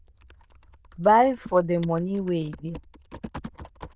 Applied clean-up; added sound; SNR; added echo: neural diffusion model UNIVERSE++.